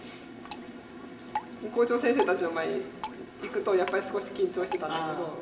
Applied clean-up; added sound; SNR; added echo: none; Drip; 13 dB; reverberation time 1.2 s.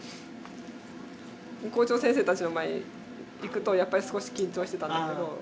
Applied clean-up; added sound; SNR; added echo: none; none; none; none.